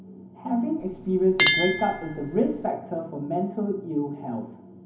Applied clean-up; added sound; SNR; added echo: none; Chink, clink; 2 dB; reverberation time 0.3 s.